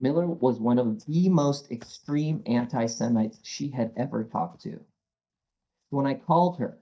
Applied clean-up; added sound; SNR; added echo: neural mask model DeepFilterNet 3.